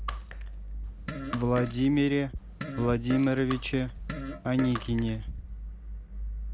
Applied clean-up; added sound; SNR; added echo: none; Fart + Shatter; 12 dB; none.